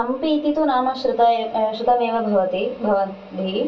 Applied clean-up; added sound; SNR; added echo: none; none; none; reverberation time 0.2 s.